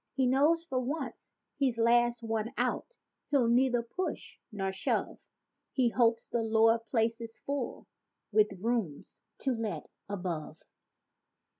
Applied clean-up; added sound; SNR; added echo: none; none; none; none.